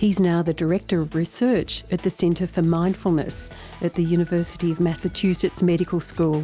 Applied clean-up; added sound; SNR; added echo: none; none; none; none.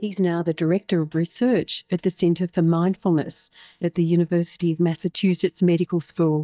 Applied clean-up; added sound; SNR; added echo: neural mask model DeepFilterNet 3.